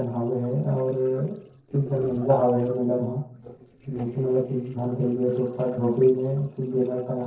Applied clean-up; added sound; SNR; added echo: neural separator model SepFormer DNS4.